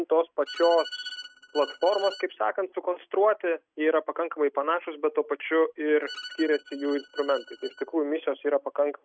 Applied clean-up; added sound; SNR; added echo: neural mask model RNNoise.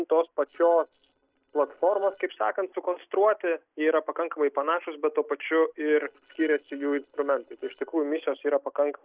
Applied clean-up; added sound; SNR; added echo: neural separator model SepFormer DNS4.